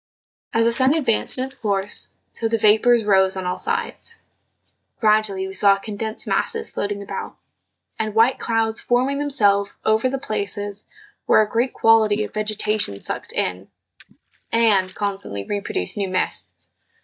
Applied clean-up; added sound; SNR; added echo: neural mask model DeepFilterNet 3.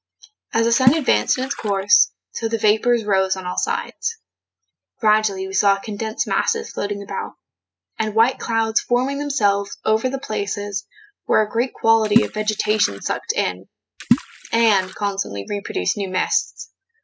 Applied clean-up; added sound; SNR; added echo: classical method spectral subtraction.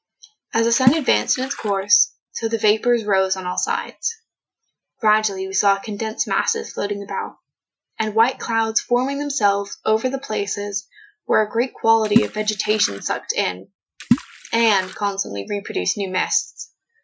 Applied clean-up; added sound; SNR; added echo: classical method Wiener filter.